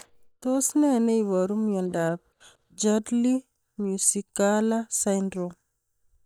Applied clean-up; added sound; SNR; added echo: neural mask model DeepFilterNet 3.